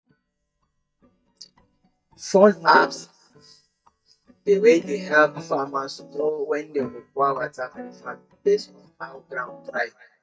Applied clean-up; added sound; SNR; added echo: neural mask model DeepFilterNet 3.